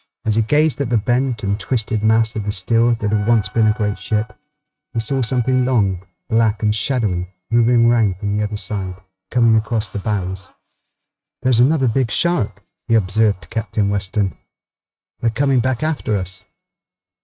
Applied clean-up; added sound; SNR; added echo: neural mask model RNNoise.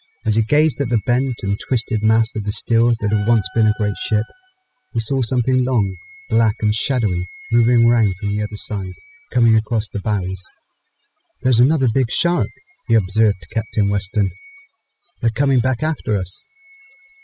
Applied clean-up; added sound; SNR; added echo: classical method spectral subtraction.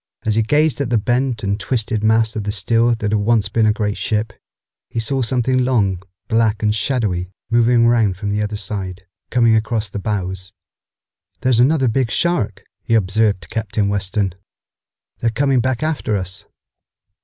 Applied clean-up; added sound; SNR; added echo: none; none; none; none.